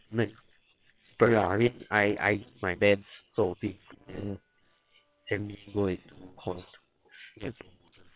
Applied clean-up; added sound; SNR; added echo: neural separator model SepFormer WHAM!.